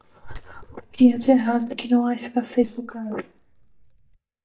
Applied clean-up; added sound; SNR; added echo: neural mask model DeepFilterNet 3.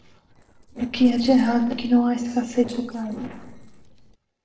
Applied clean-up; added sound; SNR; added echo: neural separator model SepFormer DNS4.